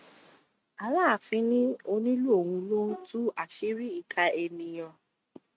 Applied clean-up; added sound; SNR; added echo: neural mask model RNNoise.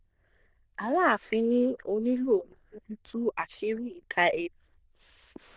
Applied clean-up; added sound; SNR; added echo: neural diffusion model UNIVERSE++.